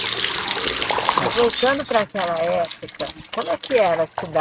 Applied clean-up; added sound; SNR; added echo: neural mask model RNNoise.